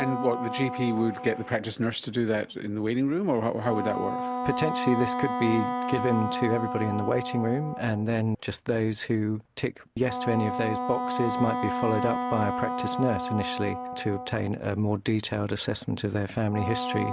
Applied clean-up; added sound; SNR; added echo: none; Wind instrument, woodwind instrument; 5 dB; none.